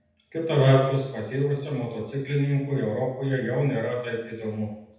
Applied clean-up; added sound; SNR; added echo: none; none; none; reverberation time 0.9 s.